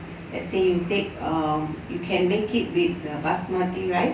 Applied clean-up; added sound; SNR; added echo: none; none; none; none.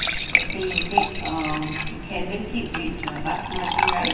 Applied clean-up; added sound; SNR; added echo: none; Fill (with liquid) / Trickle, dribble / Glass; -3 dB; reverberation time 2.6 s.